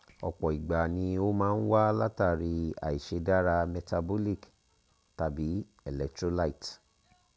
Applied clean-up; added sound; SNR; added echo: none; none; none; none.